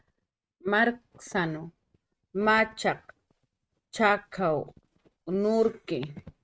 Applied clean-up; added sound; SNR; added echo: neural mask model RNNoise.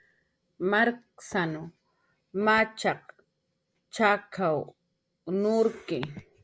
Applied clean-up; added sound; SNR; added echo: none; none; none; none.